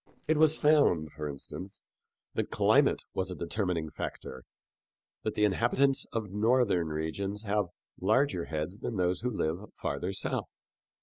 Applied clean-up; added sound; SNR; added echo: neural separator model SepFormer DNS4.